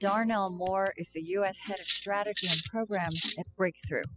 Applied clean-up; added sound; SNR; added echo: classical method spectral subtraction.